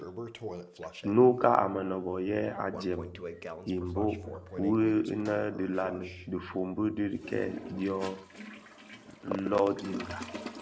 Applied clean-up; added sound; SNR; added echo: none; Toilet flush; 13 dB; none.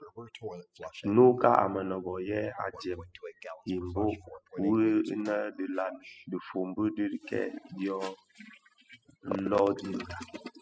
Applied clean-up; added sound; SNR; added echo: classical method spectral subtraction.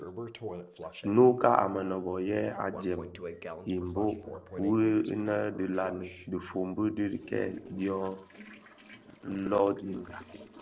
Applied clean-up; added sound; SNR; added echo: neural separator model SepFormer DNS4.